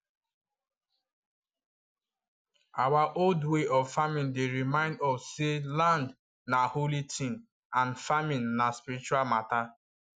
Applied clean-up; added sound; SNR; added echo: none; none; none; none.